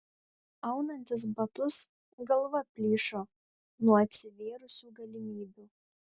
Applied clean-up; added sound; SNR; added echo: none; none; none; none.